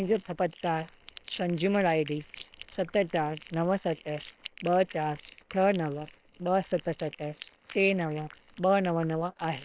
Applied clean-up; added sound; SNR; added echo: neural separator model SepFormer WHAM!.